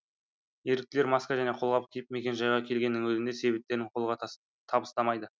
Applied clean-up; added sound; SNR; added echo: none; none; none; none.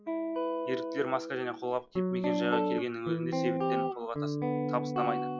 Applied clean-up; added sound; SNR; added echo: classical method log-MMSE.